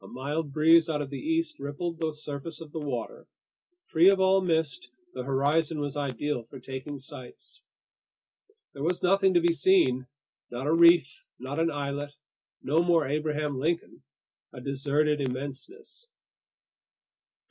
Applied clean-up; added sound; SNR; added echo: none; none; none; none.